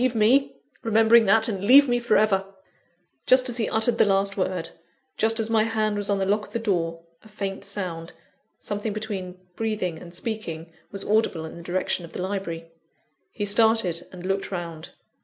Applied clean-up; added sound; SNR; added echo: none; none; none; none.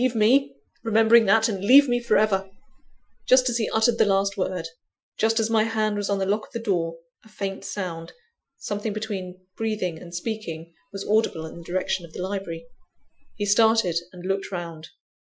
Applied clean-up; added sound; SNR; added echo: classical method Wiener filter.